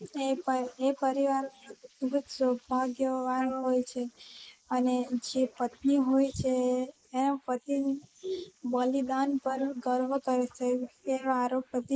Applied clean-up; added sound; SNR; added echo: neural mask model Resemble Enhance denoiser.